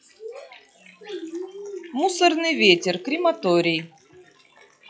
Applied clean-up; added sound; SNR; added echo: classical method log-MMSE.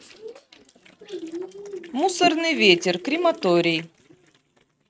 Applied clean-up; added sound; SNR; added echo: neural mask model RNNoise.